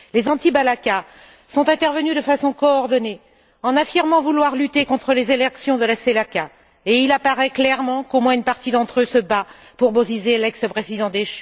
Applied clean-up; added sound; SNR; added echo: none; none; none; none.